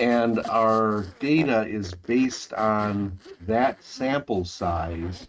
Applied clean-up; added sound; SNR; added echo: neural mask model RNNoise.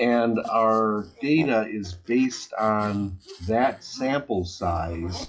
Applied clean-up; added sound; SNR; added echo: classical method log-MMSE.